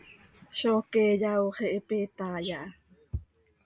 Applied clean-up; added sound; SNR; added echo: none; none; none; none.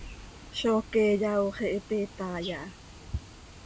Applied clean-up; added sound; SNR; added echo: none; Water + Bass drum; 17 dB; none.